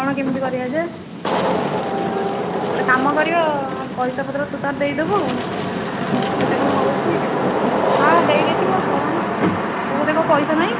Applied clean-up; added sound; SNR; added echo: none; Wind / Rain; -2 dB; none.